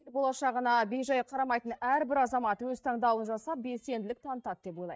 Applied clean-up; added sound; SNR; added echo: neural mask model DeepFilterNet 3.